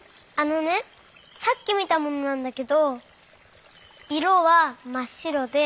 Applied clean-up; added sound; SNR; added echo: none; none; none; none.